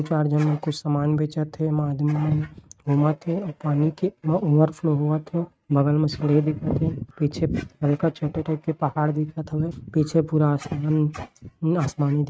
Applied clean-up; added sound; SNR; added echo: neural mask model RNNoise.